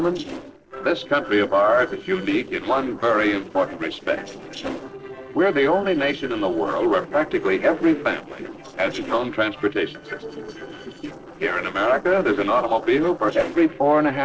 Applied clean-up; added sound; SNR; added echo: neural separator model SepFormer DNS4.